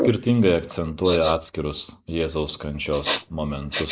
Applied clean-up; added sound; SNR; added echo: neural mask model Resemble Enhance denoiser.